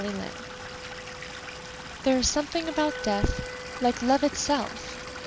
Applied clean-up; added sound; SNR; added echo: none; Stream / Liquid + Wind instrument, woodwind instrument; 9 dB; none.